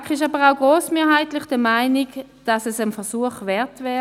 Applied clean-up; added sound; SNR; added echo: none; none; none; none.